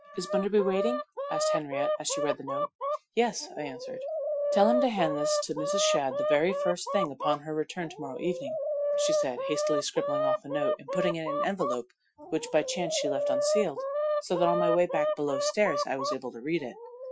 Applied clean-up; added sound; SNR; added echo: classical method Wiener filter.